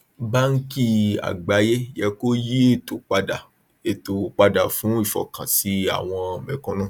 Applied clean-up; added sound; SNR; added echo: none; none; none; none.